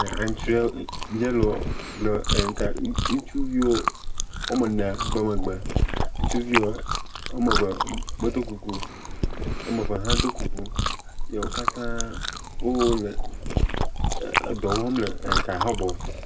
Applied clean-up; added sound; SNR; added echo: none; Chewing, mastication; -1 dB; reverberation time 0.2 s.